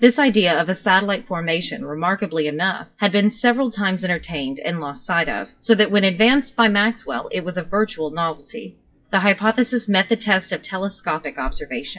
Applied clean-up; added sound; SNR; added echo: classical method WPE with log-MMSE.